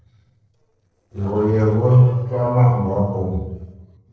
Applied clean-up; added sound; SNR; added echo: neural separator model SepFormer DNS4.